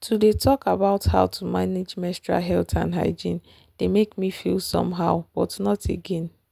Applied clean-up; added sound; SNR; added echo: none; none; none; none.